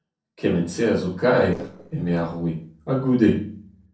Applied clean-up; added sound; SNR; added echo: neural separator model SepFormer DNS4.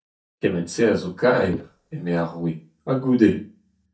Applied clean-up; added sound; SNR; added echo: neural mask model DeepFilterNet 3.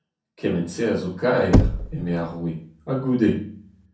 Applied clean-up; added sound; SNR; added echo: none; Knock / Wood; 0 dB; reverberation time 0.6 s.